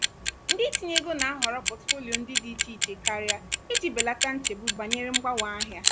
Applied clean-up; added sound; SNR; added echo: none; Clock; -3 dB; none.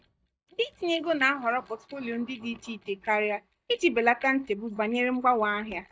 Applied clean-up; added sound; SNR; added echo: neural mask model DeepFilterNet 3.